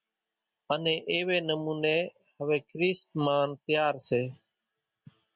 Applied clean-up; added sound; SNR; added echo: none; none; none; none.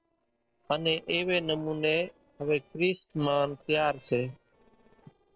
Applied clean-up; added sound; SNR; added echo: neural separator model SepFormer DNS4.